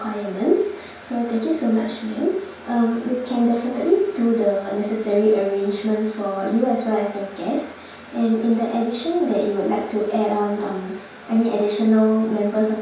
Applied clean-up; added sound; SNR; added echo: none; none; none; reverberation time 0.5 s.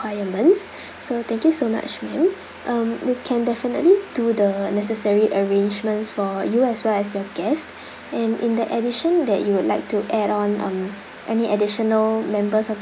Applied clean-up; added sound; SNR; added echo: none; none; none; none.